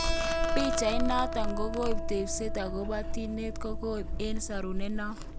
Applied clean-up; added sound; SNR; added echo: none; Keyboard (musical) + Domestic sounds, home sounds; -3 dB; none.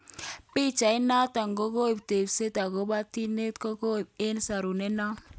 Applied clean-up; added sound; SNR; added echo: none; none; none; none.